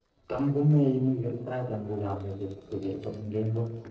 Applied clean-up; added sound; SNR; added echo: neural separator model SepFormer DNS4.